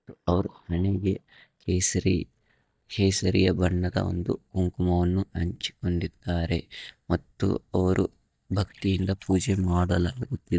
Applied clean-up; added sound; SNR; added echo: neural mask model DeepFilterNet 3.